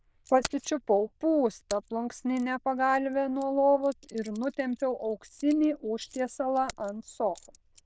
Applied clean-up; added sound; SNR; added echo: neural diffusion model UNIVERSE++.